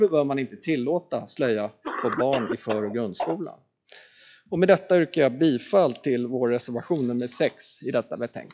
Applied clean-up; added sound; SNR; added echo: classical method log-MMSE.